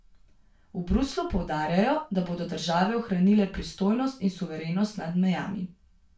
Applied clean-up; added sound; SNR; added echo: none; none; none; reverberation time 0.3 s.